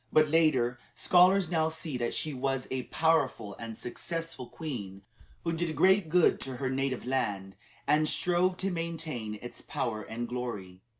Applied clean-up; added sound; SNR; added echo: none; none; none; none.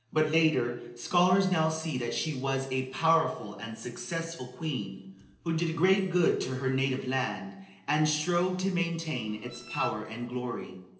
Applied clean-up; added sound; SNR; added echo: neural separator model SepFormer DNS4.